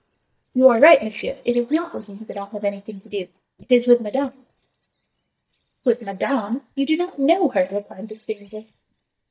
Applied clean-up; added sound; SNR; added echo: neural mask model DeepFilterNet 3.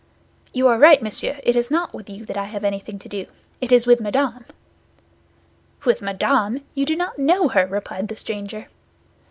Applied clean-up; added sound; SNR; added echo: none; none; none; none.